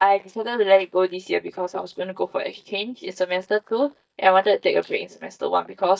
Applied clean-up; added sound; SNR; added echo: neural mask model DeepFilterNet 3.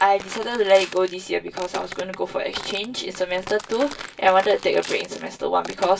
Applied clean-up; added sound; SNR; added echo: none; Walk, footsteps; 15 dB; reverberation time 0.1 s.